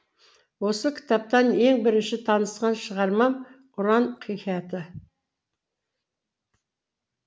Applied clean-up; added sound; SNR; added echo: none; none; none; none.